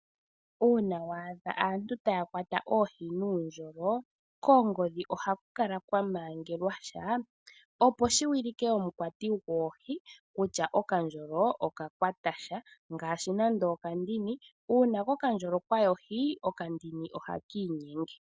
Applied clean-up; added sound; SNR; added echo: none; none; none; none.